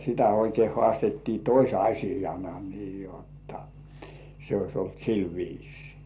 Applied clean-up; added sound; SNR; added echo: none; none; none; none.